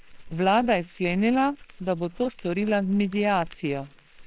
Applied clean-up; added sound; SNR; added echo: neural separator model SepFormer WHAMR!.